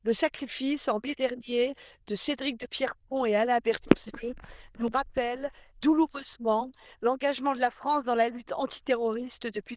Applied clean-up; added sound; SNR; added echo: neural diffusion model UNIVERSE++.